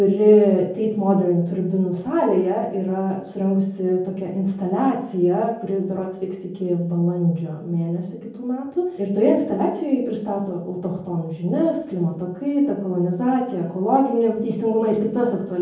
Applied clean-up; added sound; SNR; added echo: none; none; none; reverberation time 0.7 s.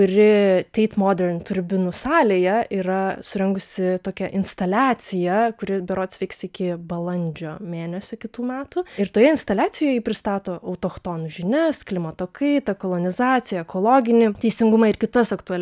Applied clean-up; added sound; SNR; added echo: none; none; none; none.